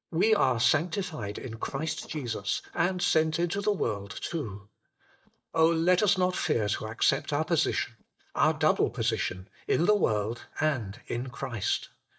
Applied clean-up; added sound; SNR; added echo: neural mask model DeepFilterNet 3.